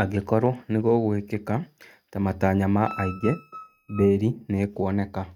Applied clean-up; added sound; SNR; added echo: neural mask model RNNoise.